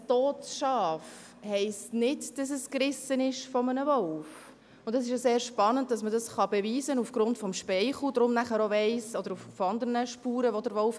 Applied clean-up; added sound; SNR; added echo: none; none; none; none.